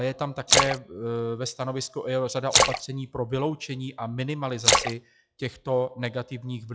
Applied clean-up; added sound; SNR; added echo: classical method log-MMSE.